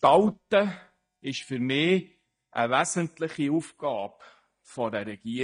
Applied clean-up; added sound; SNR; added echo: neural mask model DeepFilterNet 3.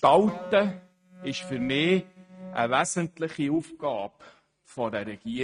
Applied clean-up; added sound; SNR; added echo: neural mask model RNNoise.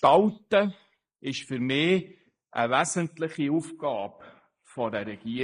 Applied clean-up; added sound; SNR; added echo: neural mask model Resemble Enhance denoiser.